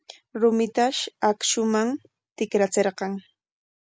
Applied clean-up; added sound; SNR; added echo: none; none; none; none.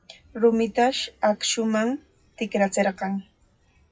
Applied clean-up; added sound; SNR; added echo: classical method WPE with log-MMSE.